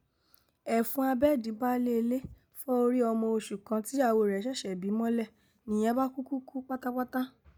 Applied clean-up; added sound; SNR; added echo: none; none; none; none.